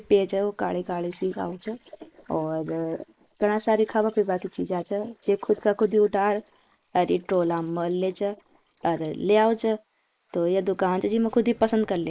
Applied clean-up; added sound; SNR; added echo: neural mask model Resemble Enhance denoiser.